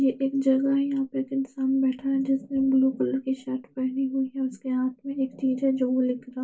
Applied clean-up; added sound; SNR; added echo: none; none; none; reverberation time 0.1 s.